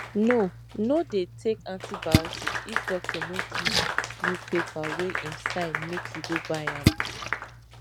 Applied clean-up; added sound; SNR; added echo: none; Splash, splatter + Applause / Clapping; 0 dB; none.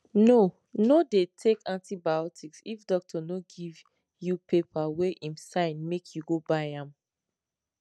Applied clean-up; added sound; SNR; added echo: none; none; none; none.